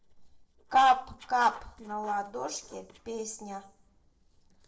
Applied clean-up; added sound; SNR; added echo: neural separator model SepFormer DNS4.